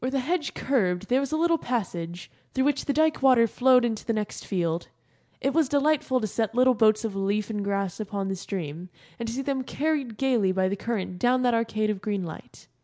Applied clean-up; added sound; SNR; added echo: none; none; none; none.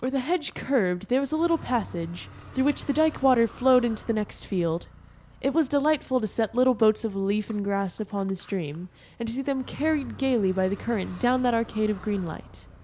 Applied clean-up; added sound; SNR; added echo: none; Car; 20 dB; none.